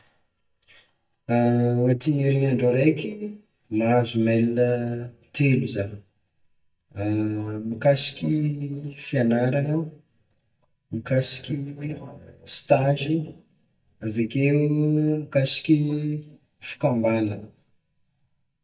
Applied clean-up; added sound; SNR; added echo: neural mask model DeepFilterNet 3.